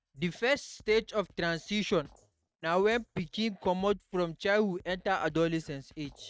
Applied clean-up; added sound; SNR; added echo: neural mask model RNNoise.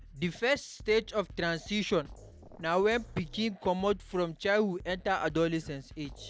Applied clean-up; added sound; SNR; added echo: none; Drum kit; 19 dB; none.